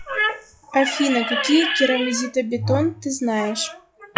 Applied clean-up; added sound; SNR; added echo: classical method log-MMSE.